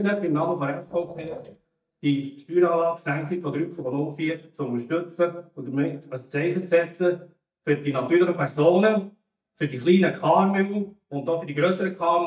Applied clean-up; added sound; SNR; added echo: neural mask model DeepFilterNet 3.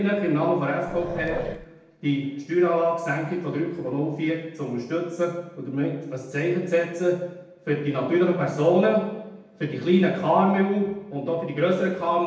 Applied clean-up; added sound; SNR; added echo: none; Growling; 10 dB; reverberation time 0.8 s.